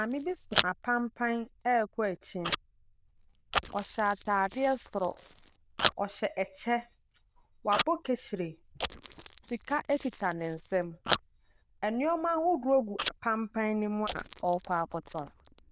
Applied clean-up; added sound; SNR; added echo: neural diffusion model UNIVERSE++.